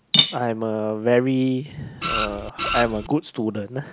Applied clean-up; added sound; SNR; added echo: none; Printer + Cutlery, silverware / Dishes, pots, and pans; 2 dB; none.